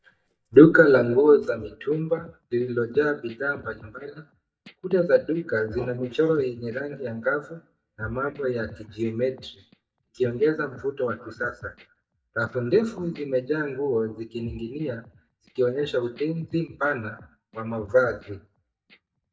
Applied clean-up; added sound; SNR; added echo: neural mask model DeepFilterNet 3.